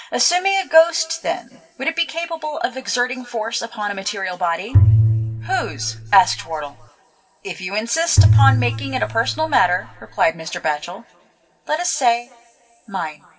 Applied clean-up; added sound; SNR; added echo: none; Bowed string instrument; -3 dB; reverberation time 2.0 s.